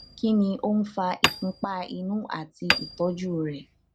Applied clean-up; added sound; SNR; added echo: none; Hammer; 5 dB; none.